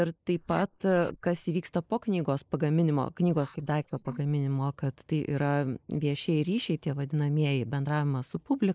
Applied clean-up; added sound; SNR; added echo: neural mask model Resemble Enhance denoiser.